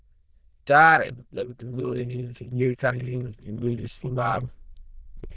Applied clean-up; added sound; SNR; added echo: neural diffusion model UNIVERSE++.